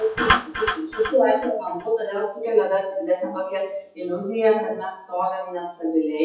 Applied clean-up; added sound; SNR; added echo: classical method WPE with log-MMSE.